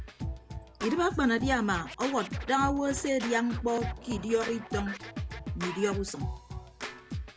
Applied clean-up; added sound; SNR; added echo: none; Scratching (performance technique); 7 dB; none.